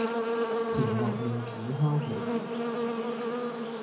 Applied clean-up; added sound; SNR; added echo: none; Buzz; -2 dB; reverberation time 0.4 s.